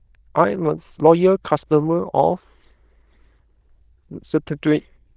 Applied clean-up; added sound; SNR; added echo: neural diffusion model UNIVERSE++.